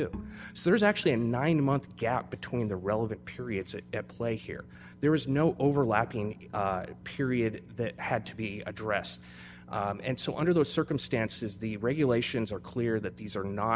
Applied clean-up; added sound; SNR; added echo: none; Bowed string instrument; 16 dB; none.